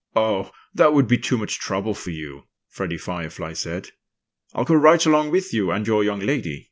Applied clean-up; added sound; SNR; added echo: none; none; none; none.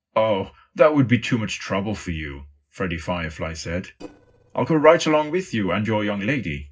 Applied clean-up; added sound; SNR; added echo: neural separator model SepFormer DNS4.